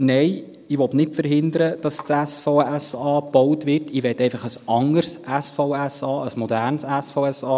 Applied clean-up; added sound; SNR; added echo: none; none; none; none.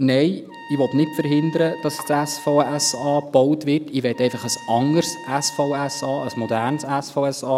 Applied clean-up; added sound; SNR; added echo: none; Trumpet; 18 dB; none.